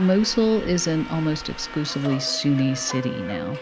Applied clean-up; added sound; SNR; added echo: none; Subway, metro, underground; 12 dB; none.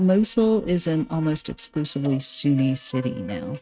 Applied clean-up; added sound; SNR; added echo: neural mask model RNNoise.